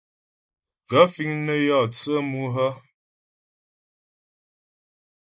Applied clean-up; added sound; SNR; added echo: neural mask model Resemble Enhance denoiser.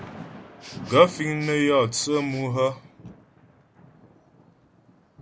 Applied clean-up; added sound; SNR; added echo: none; Respiratory sounds + Thunder / Rain; 18 dB; none.